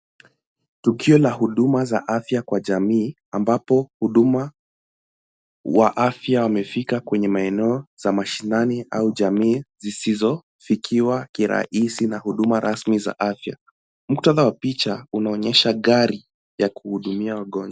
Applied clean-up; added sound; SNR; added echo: none; none; none; none.